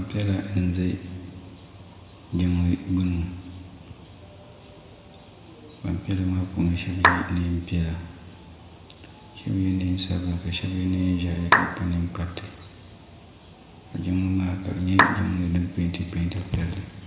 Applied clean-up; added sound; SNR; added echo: none; Clapping; -3 dB; reverberation time 1.9 s.